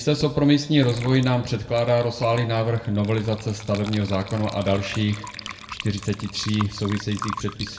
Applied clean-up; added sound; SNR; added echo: none; Water / Liquid; 15 dB; reverberation time 0.5 s.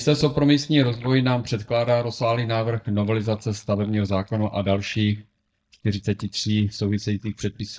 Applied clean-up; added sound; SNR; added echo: neural mask model DeepFilterNet 3.